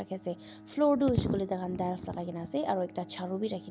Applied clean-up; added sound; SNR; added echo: none; Bowed string instrument; 20 dB; none.